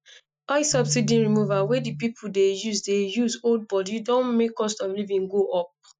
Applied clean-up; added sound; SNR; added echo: classical method Wiener filter.